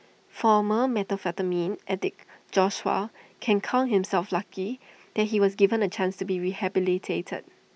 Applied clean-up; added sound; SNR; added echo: none; none; none; none.